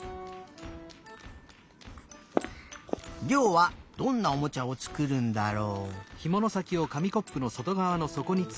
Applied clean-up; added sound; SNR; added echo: none; Walk, footsteps; 7 dB; none.